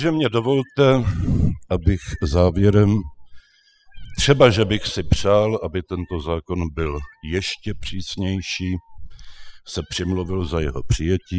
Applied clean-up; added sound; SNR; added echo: classical method spectral subtraction.